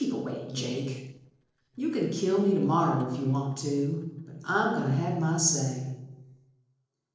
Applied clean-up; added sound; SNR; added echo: neural separator model SepFormer DNS4.